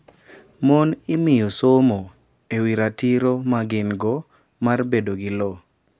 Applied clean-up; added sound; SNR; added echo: none; none; none; none.